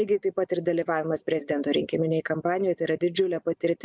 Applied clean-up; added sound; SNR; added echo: none; none; none; none.